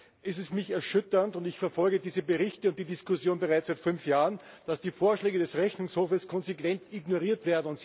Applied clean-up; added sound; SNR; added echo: none; none; none; none.